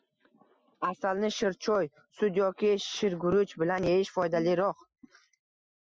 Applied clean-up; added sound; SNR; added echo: classical method Wiener filter.